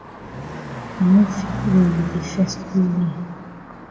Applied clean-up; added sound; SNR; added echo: none; Car passing by; 10 dB; reverberation time 1.3 s.